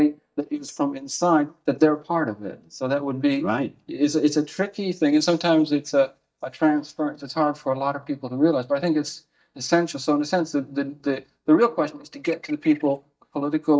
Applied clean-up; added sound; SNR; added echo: neural mask model DeepFilterNet 3.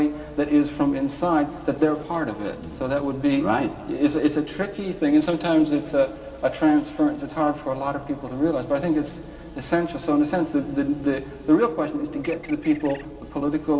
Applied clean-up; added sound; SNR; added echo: none; Bird; 18 dB; reverberation time 2.2 s.